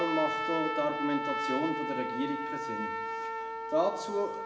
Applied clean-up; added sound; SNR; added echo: none; Trumpet; 1 dB; reverberation time 0.8 s.